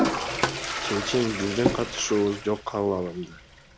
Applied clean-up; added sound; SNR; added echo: none; Toilet flush; 2 dB; none.